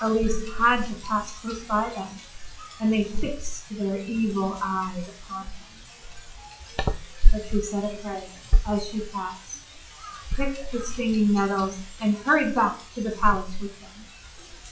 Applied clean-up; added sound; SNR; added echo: classical method WPE with log-MMSE.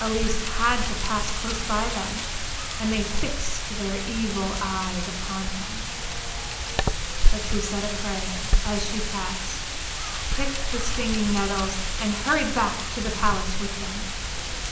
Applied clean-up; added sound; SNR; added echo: none; Wind; -4 dB; reverberation time 0.8 s.